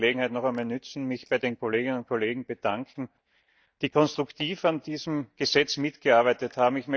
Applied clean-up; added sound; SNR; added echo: neural mask model DeepFilterNet 3.